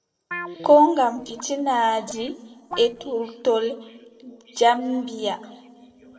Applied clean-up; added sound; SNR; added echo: neural separator model SepFormer DNS4.